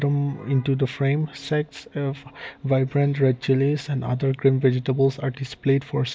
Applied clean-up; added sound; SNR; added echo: none; none; none; none.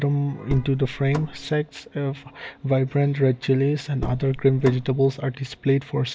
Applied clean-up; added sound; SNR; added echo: none; Car; 11 dB; none.